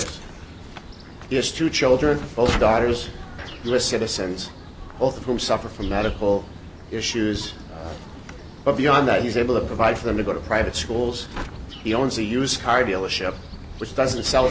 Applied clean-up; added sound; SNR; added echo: none; Bird vocalization, bird call, bird song; 14 dB; none.